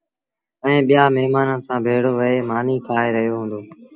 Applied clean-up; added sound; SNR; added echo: none; none; none; none.